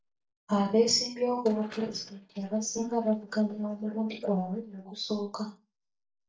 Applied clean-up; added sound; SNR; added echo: neural mask model DeepFilterNet 3.